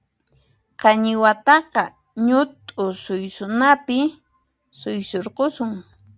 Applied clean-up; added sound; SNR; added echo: none; none; none; none.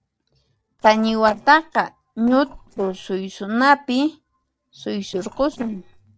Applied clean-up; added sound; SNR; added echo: neural separator model SepFormer DNS4.